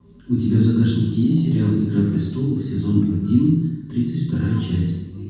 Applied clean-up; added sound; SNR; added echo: neural separator model SepFormer DNS4.